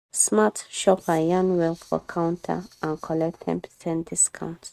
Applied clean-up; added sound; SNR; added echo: neural mask model RNNoise.